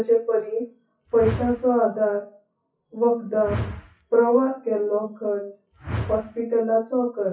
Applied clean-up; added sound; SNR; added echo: classical method WPE with log-MMSE.